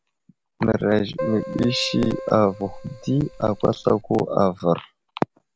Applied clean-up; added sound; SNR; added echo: none; Keyboard (musical); 12 dB; none.